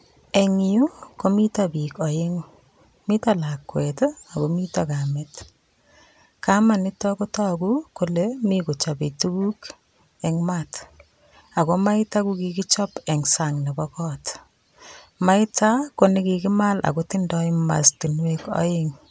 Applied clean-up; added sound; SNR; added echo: none; none; none; none.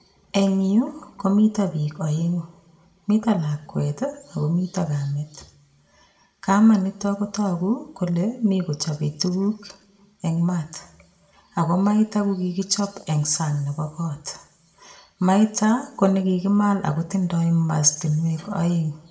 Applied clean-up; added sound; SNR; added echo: none; none; none; reverberation time 0.7 s.